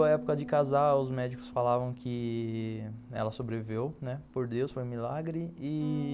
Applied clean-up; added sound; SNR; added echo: none; Bass guitar; 15 dB; none.